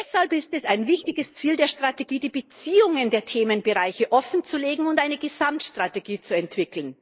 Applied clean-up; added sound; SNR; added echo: neural mask model Resemble Enhance denoiser.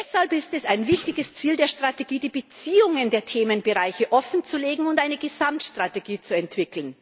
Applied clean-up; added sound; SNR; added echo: none; Thump, thud; 16 dB; none.